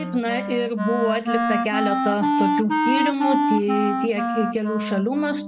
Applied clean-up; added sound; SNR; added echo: none; Wind instrument, woodwind instrument; 0 dB; none.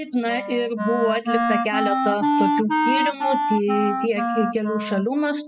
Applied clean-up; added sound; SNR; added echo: classical method spectral subtraction.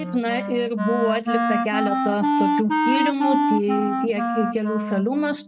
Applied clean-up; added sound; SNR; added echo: neural mask model RNNoise.